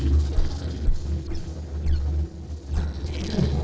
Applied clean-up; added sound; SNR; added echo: neural separator model SepFormer DNS4.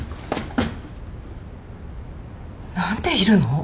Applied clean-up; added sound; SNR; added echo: none; none; none; none.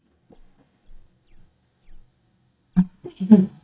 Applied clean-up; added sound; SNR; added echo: neural mask model DeepFilterNet 3.